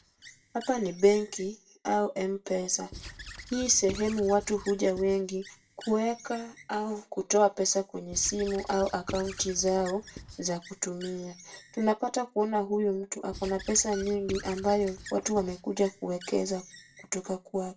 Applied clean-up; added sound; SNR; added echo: none; Squeak / Writing; 17 dB; reverberation time 0.2 s.